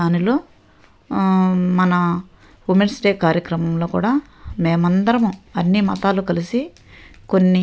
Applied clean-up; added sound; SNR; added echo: none; none; none; none.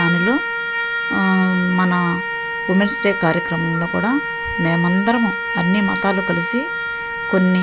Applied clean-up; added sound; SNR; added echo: none; Trumpet; 3 dB; none.